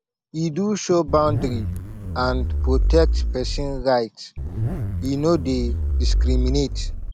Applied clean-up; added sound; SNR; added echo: none; Zipper (clothing); -2 dB; none.